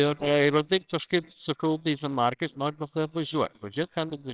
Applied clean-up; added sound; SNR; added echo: neural separator model SepFormer WHAMR!.